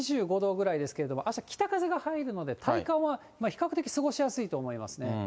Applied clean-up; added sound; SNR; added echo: none; none; none; none.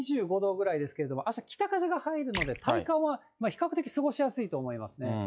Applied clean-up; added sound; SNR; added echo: classical method log-MMSE.